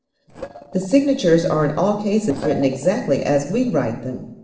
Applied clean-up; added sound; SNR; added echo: neural separator model SepFormer DNS4.